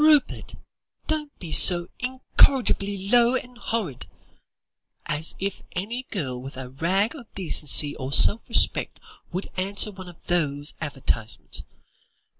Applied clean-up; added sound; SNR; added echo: none; none; none; none.